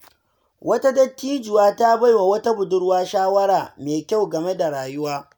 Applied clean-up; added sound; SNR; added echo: none; none; none; none.